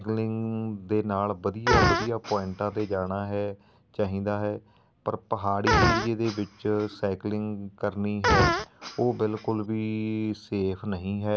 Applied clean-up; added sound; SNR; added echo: none; Fart; 0 dB; none.